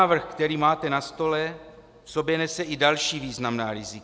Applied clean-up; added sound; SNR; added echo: none; none; none; none.